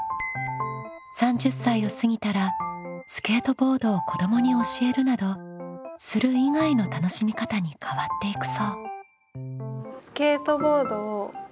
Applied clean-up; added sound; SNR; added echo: none; none; none; none.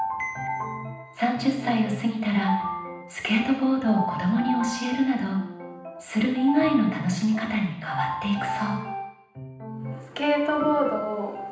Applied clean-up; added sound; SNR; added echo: none; none; none; reverberation time 0.9 s.